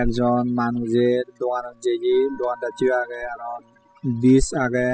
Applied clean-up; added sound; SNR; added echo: classical method spectral subtraction.